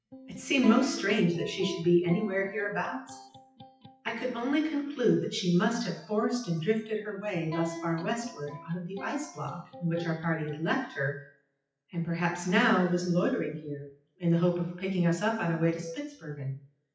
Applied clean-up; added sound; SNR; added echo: classical method WPE with log-MMSE.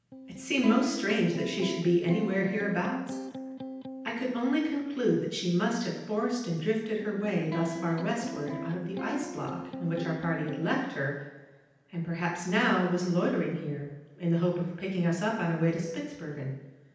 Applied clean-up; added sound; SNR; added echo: none; Electric guitar; 9 dB; reverberation time 0.9 s.